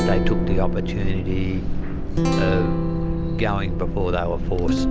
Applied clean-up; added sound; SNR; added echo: none; Guitar; 3 dB; none.